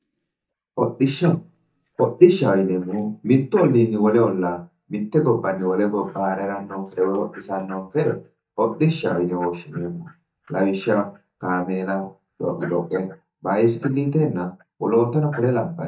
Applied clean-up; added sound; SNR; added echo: neural mask model DeepFilterNet 3.